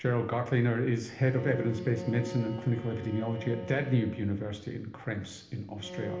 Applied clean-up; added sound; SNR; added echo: none; Bowed string instrument; 13 dB; reverberation time 1.0 s.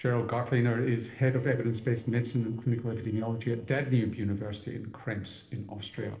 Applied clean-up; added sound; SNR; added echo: neural separator model SepFormer DNS4.